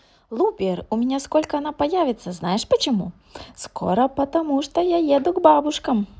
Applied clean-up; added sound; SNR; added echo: none; none; none; none.